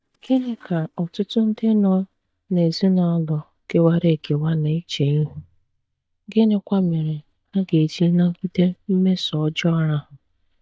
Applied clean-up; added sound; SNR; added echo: neural mask model DeepFilterNet 3.